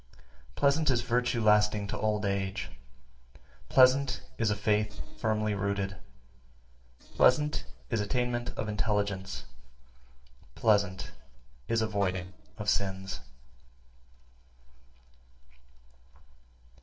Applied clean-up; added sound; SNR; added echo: neural separator model SepFormer DNS4.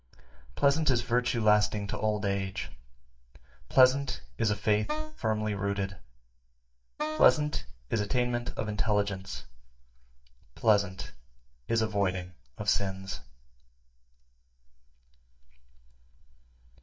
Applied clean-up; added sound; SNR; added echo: neural mask model DeepFilterNet 3.